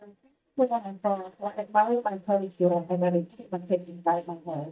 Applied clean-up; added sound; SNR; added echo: neural mask model DeepFilterNet 3.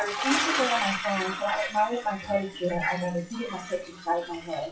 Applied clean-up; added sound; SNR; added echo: classical method WPE with log-MMSE.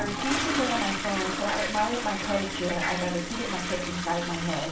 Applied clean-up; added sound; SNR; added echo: none; Toilet flush; 1 dB; reverberation time 0.3 s.